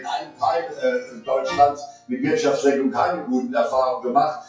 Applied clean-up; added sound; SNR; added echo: classical method WPE with log-MMSE.